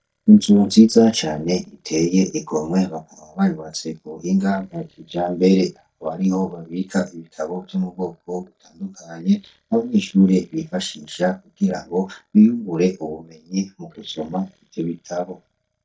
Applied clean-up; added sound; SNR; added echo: neural mask model DeepFilterNet 3.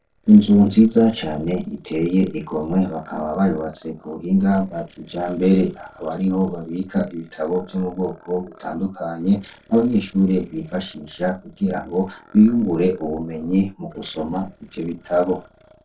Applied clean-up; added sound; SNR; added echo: neural separator model SepFormer DNS4.